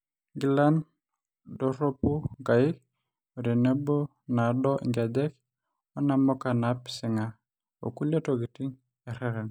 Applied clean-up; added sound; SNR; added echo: none; none; none; none.